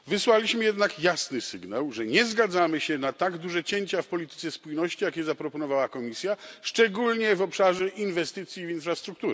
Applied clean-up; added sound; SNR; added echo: none; none; none; none.